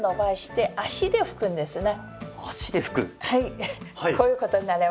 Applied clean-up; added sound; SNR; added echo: none; none; none; none.